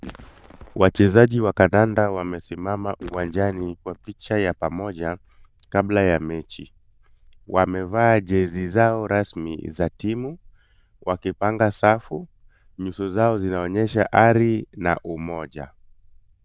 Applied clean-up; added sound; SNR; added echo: neural diffusion model UNIVERSE++.